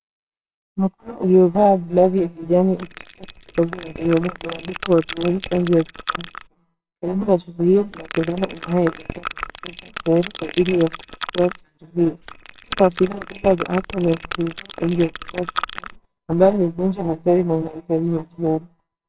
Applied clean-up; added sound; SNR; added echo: neural separator model SepFormer WHAMR!.